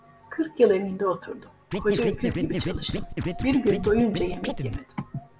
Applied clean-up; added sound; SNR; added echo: none; Scratching (performance technique); 4 dB; none.